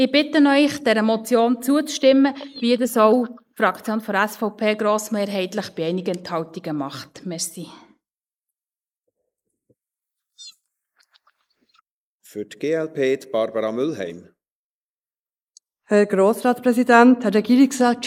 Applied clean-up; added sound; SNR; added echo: neural mask model Resemble Enhance denoiser.